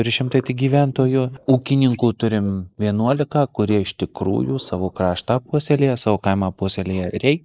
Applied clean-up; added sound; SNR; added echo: neural mask model Resemble Enhance denoiser.